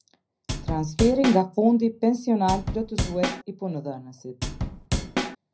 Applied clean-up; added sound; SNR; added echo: none; Drum / Drum kit; 3 dB; reverberation time 0.5 s.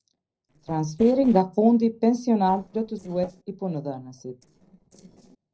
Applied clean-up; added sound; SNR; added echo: neural separator model SepFormer DNS4.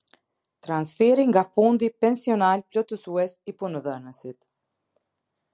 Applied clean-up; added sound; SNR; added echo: none; none; none; none.